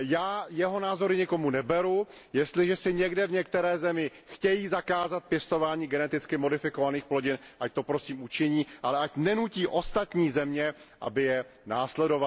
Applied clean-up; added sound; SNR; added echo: none; none; none; none.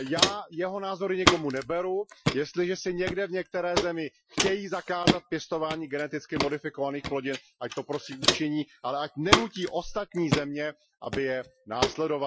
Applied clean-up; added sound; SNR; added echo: classical method Wiener filter.